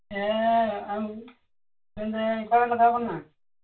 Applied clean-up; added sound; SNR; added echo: none; none; none; reverberation time 0.2 s.